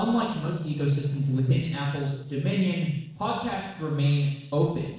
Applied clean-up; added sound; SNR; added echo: neural separator model SepFormer DNS4.